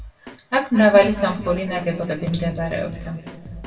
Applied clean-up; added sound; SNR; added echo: none; Drum kit; 18 dB; reverberation time 2.1 s.